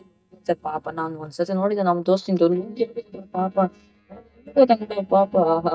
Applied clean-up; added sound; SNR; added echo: neural mask model DeepFilterNet 3.